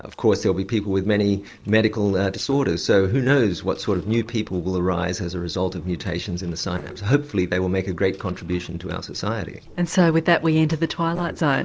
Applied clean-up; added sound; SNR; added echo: neural separator model SepFormer DNS4.